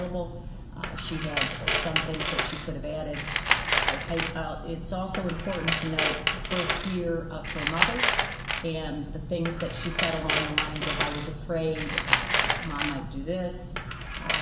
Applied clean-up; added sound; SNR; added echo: none; Tools; -2 dB; reverberation time 0.5 s.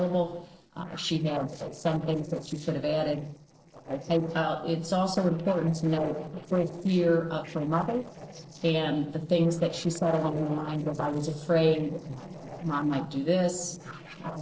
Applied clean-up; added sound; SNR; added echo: neural separator model SepFormer DNS4.